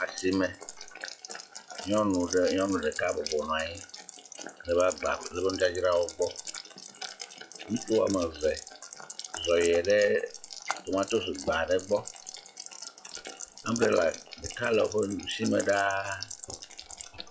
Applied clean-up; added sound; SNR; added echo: classical method WPE with log-MMSE.